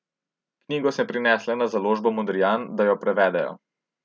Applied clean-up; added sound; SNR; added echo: none; none; none; none.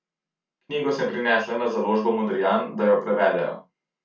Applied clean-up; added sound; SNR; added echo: none; none; none; reverberation time 0.2 s.